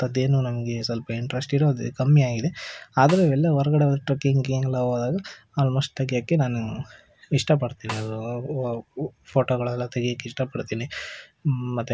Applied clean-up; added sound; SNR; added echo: none; Snare drum; 15 dB; none.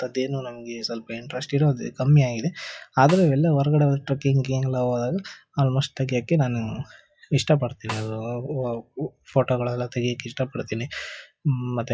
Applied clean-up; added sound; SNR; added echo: classical method log-MMSE.